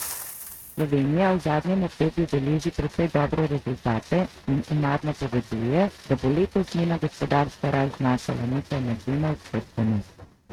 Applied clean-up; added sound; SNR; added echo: neural mask model RNNoise.